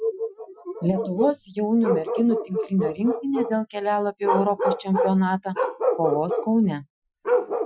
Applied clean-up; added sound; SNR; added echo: classical method Wiener filter.